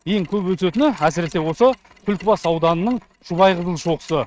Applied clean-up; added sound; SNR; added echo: neural mask model RNNoise.